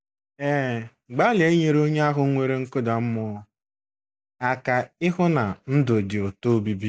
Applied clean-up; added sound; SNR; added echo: none; none; none; none.